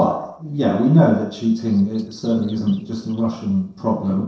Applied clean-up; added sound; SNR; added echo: neural separator model SepFormer DNS4.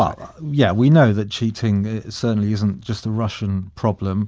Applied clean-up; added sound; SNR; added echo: none; none; none; none.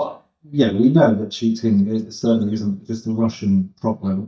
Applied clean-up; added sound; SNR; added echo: neural mask model DeepFilterNet 3.